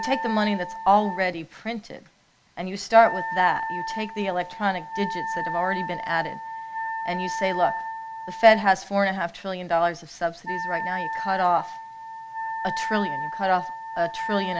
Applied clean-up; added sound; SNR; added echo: none; Wind instrument, woodwind instrument; 7 dB; none.